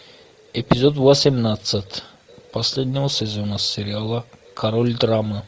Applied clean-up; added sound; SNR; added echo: none; none; none; none.